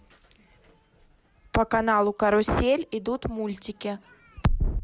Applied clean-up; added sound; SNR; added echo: none; none; none; none.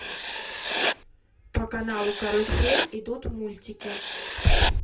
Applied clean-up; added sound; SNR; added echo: none; Writing; 4 dB; reverberation time 0.2 s.